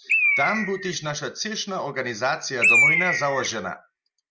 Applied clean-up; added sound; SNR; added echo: none; Bird; -3 dB; none.